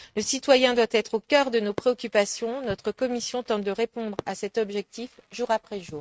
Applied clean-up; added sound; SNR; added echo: neural mask model RNNoise.